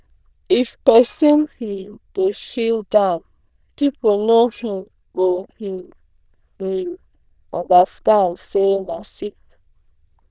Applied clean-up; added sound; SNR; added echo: neural diffusion model UNIVERSE++.